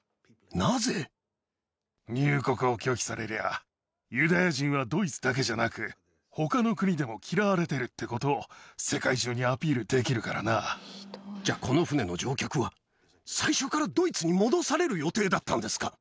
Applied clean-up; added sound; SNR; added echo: none; none; none; none.